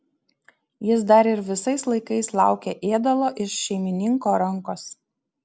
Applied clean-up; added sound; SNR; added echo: none; none; none; none.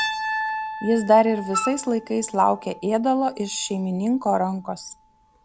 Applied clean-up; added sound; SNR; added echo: none; Wind instrument, woodwind instrument + Piano; 9 dB; none.